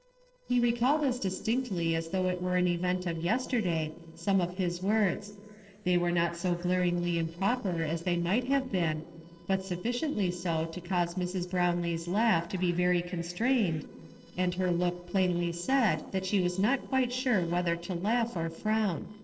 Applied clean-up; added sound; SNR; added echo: neural separator model SepFormer DNS4.